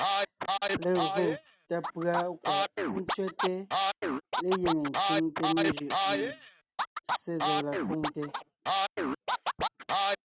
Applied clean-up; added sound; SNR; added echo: neural mask model RNNoise.